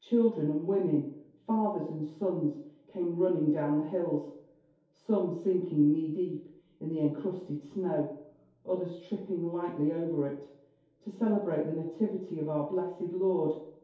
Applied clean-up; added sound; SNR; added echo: none; none; none; reverberation time 2.4 s.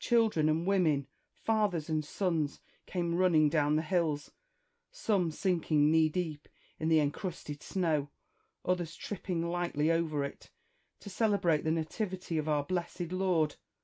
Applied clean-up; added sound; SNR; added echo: none; none; none; none.